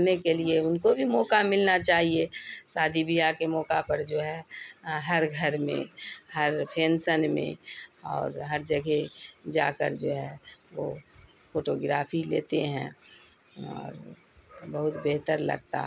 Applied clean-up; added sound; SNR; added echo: none; none; none; none.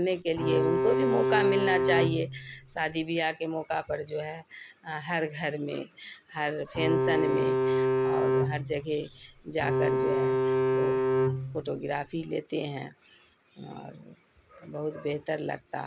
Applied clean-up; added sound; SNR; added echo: none; Bowed string instrument; -5 dB; none.